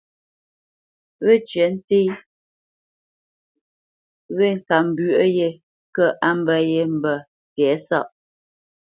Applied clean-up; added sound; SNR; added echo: none; none; none; none.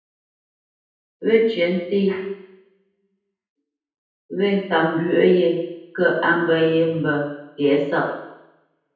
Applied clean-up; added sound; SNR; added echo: none; none; none; reverberation time 0.9 s.